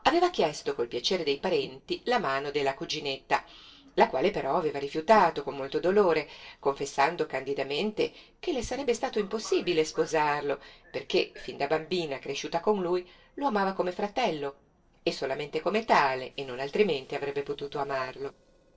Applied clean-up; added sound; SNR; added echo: neural separator model SepFormer DNS4.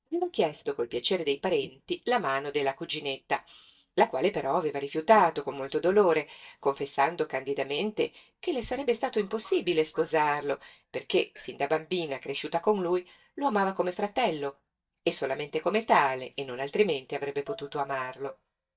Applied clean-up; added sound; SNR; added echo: neural mask model DeepFilterNet 3.